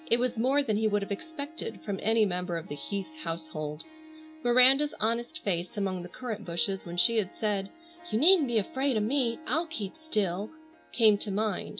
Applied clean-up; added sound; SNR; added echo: none; Harp; 20 dB; none.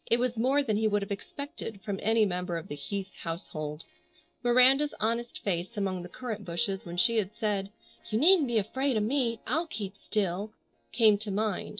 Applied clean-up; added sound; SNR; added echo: neural separator model SepFormer DNS4.